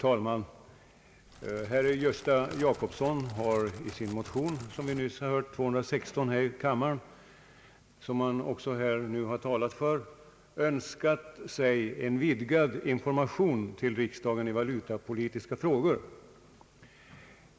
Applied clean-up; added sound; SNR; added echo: none; Crackle; 18 dB; none.